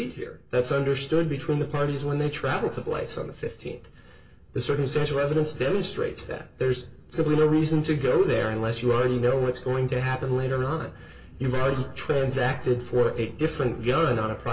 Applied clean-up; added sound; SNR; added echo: none; none; none; reverberation time 0.2 s.